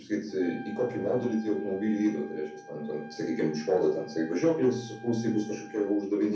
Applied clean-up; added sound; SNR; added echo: none; Trumpet; 20 dB; reverberation time 0.6 s.